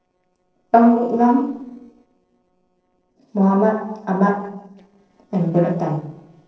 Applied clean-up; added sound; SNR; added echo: neural separator model SepFormer DNS4.